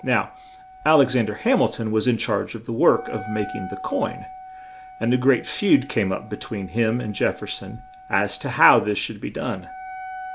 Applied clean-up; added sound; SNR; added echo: none; Wind instrument, woodwind instrument; 17 dB; none.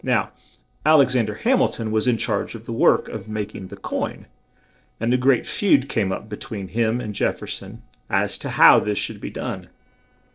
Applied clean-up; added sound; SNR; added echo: neural separator model SepFormer DNS4.